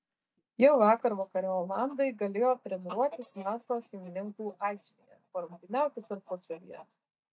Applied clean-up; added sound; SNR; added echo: neural mask model DeepFilterNet 3.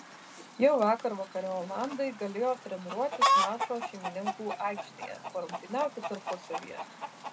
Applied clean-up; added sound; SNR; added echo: none; Chicken, rooster; 2 dB; reverberation time 0.2 s.